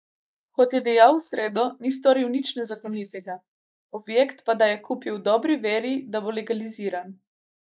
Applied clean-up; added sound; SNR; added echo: neural mask model Resemble Enhance denoiser.